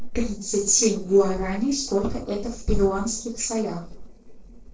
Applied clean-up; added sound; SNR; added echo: neural separator model SepFormer DNS4.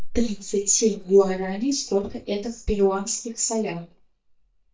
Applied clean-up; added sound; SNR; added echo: neural mask model DeepFilterNet 3.